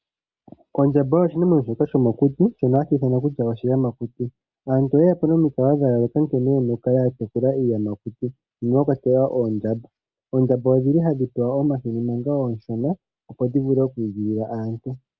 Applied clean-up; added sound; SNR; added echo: none; none; none; none.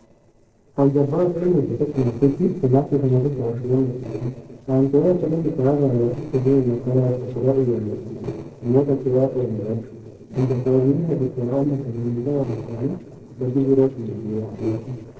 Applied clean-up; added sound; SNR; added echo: neural separator model SepFormer DNS4.